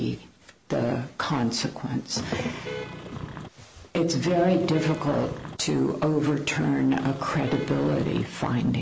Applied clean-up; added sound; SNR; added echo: none; Vehicle horn, car horn, honking; 10 dB; none.